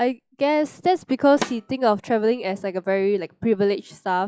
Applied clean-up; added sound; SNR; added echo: classical method log-MMSE.